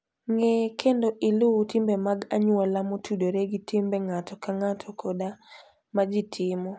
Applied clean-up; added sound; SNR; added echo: none; none; none; none.